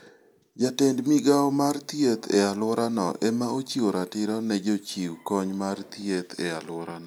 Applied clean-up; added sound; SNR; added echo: none; none; none; none.